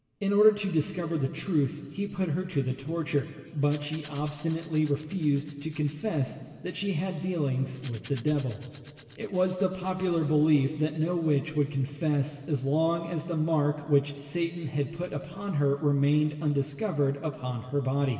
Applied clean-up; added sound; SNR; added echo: none; Rattle / Rattle (instrument); 12 dB; reverberation time 2.3 s.